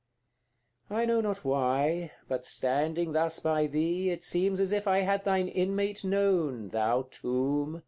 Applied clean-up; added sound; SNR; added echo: none; none; none; none.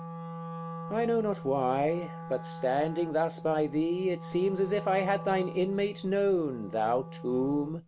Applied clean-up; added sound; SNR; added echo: none; Wind instrument, woodwind instrument; 12 dB; none.